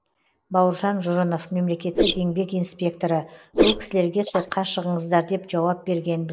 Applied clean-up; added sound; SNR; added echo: neural mask model Resemble Enhance denoiser.